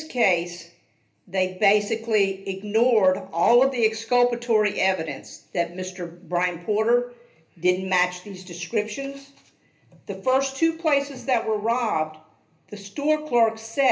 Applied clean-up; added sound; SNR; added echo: none; none; none; reverberation time 0.3 s.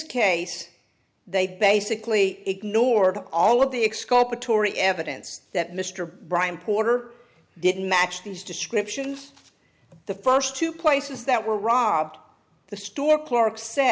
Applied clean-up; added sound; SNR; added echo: none; none; none; none.